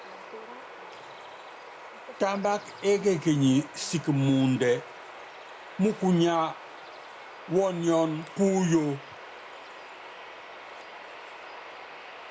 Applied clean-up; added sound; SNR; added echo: none; Bird vocalization, bird call, bird song; 15 dB; none.